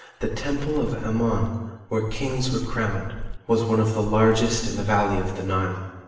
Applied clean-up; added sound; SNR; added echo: none; Water / Splash, splatter; 7 dB; reverberation time 1.0 s.